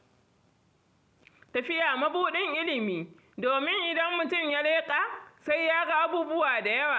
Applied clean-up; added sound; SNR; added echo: none; none; none; none.